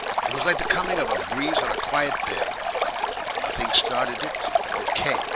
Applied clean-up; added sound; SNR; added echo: none; Stream; -2 dB; none.